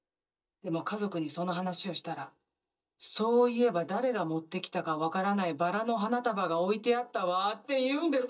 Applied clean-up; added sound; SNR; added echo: neural mask model DeepFilterNet 3.